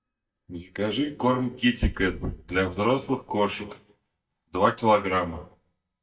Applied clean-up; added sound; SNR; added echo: neural mask model DeepFilterNet 3.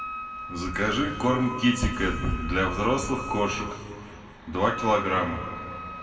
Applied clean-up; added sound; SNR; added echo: none; Wind instrument, woodwind instrument; 11 dB; reverberation time 1.9 s.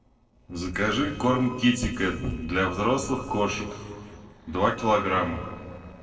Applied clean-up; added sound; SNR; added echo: neural separator model SepFormer DNS4.